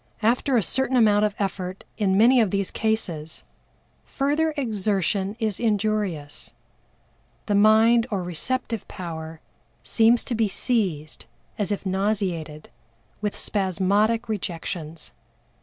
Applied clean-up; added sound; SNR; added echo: none; none; none; none.